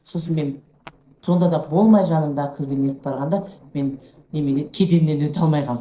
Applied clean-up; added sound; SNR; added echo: neural separator model SepFormer DNS4.